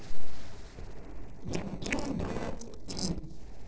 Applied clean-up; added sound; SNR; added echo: neural separator model SepFormer DNS4.